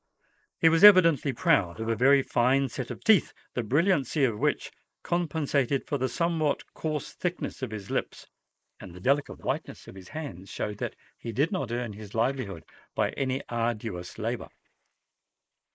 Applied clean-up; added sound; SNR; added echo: neural mask model Resemble Enhance denoiser.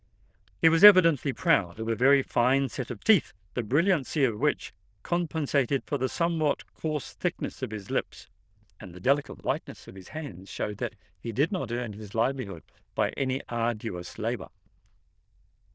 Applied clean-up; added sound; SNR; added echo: neural diffusion model UNIVERSE++.